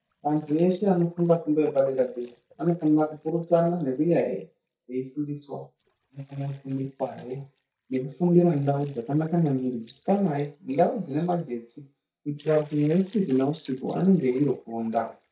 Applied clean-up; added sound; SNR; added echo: neural mask model DeepFilterNet 3.